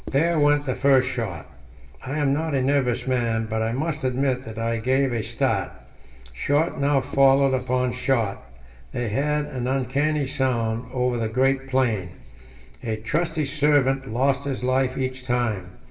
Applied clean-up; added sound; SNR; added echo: none; Writing; 19 dB; reverberation time 0.8 s.